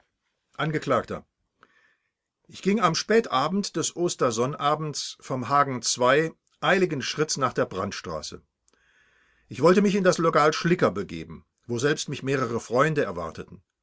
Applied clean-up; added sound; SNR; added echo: none; none; none; none.